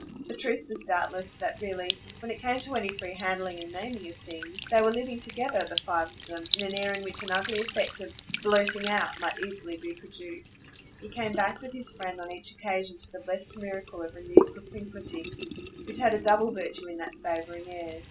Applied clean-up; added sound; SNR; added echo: none; Trickle, dribble / Sink (filling or washing); 4 dB; none.